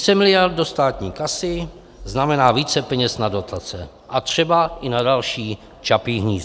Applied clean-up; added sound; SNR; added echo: none; none; none; none.